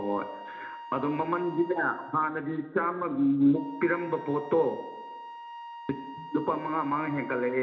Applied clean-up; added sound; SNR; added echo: none; Wind instrument, woodwind instrument; 14 dB; reverberation time 0.8 s.